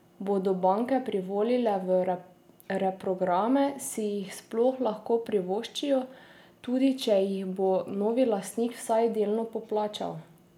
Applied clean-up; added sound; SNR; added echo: none; none; none; none.